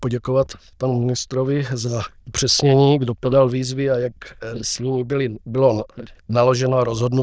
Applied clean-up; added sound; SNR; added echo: neural diffusion model UNIVERSE++.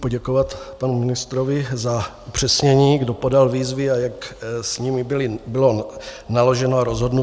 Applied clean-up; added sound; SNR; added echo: none; none; none; none.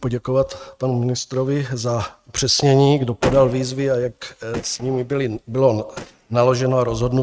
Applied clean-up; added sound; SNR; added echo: neural mask model RNNoise.